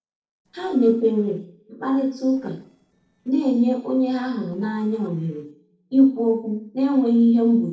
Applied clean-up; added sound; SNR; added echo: neural separator model SepFormer DNS4.